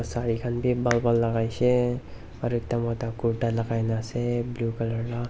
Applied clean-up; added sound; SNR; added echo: none; none; none; none.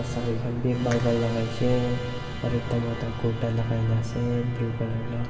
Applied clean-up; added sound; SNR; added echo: none; Musical instrument; 10 dB; reverberation time 2.2 s.